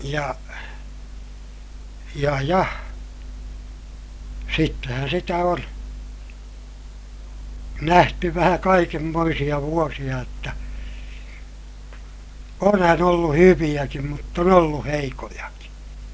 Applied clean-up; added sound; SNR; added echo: none; none; none; none.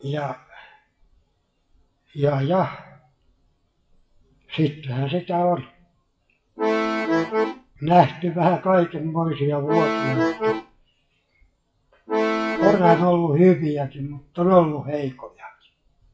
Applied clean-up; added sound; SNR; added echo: classical method WPE with log-MMSE.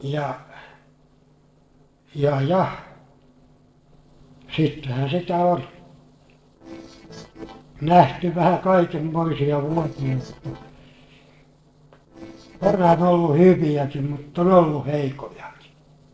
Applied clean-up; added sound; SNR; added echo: neural separator model SepFormer DNS4.